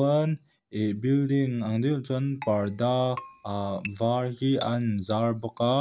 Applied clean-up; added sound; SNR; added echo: none; Keyboard (musical); 17 dB; none.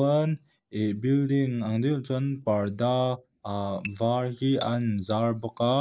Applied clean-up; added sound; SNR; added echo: neural mask model Resemble Enhance denoiser.